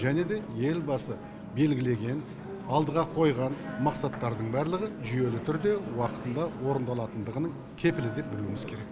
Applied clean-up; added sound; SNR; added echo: none; Wind instrument, woodwind instrument; 16 dB; none.